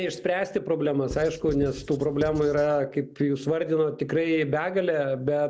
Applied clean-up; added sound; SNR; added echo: none; Writing; 14 dB; none.